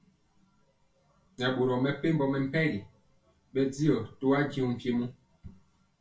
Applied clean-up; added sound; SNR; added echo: none; none; none; reverberation time 0.2 s.